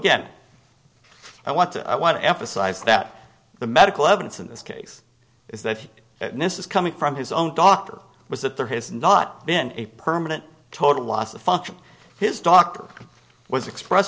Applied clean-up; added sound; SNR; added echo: none; none; none; none.